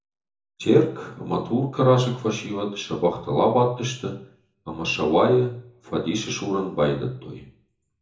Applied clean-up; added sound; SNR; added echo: none; none; none; reverberation time 0.6 s.